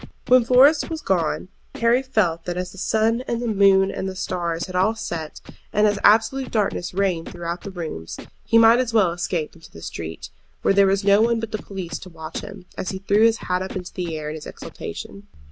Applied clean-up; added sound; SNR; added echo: none; Scratching (performance technique); 19 dB; none.